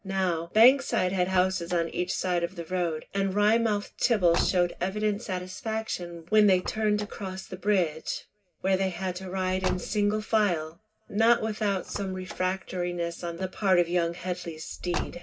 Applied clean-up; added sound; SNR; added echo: none; Car; 15 dB; reverberation time 0.4 s.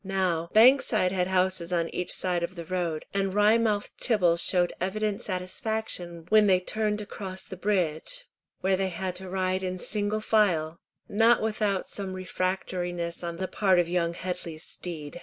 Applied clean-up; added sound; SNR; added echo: none; none; none; none.